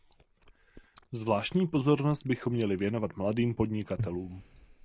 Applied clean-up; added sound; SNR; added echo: none; Chewing, mastication; 16 dB; none.